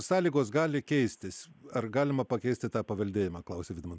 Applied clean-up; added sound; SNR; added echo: none; none; none; none.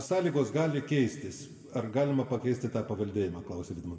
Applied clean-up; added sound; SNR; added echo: none; none; none; reverberation time 1.6 s.